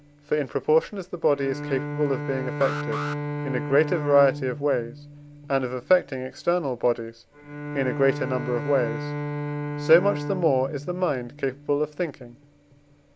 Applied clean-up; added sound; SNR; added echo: none; Alarm + Bowed string instrument; 8 dB; none.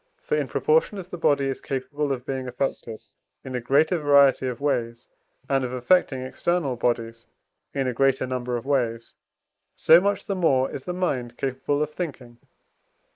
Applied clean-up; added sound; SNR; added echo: neural mask model Resemble Enhance denoiser.